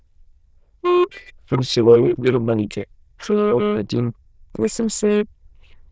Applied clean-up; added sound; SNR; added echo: neural diffusion model UNIVERSE++.